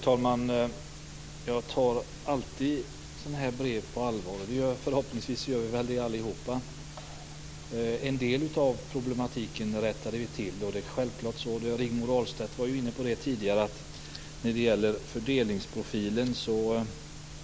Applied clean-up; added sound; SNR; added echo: none; none; none; none.